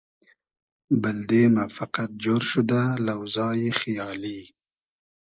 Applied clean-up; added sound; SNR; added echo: neural mask model Resemble Enhance denoiser.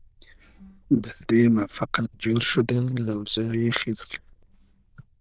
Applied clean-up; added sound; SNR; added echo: neural diffusion model UNIVERSE++.